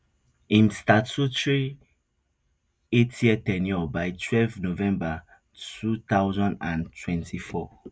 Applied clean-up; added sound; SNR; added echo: none; none; none; none.